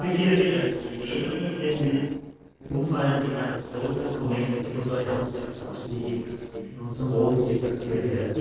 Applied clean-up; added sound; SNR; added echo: neural separator model SepFormer DNS4.